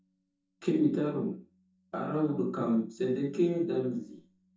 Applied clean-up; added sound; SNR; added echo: neural mask model DeepFilterNet 3.